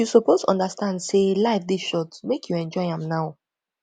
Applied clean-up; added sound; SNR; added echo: none; none; none; none.